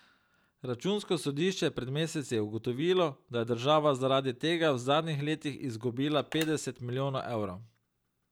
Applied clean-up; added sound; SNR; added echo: none; Telephone; 17 dB; none.